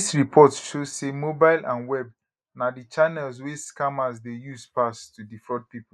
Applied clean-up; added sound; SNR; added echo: neural mask model Resemble Enhance denoiser.